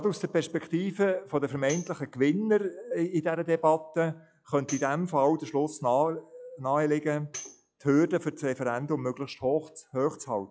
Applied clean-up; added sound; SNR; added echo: classical method log-MMSE.